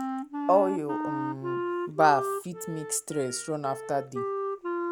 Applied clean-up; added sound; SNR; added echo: none; Wind instrument, woodwind instrument; 4 dB; none.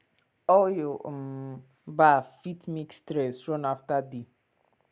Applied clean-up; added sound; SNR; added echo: none; none; none; none.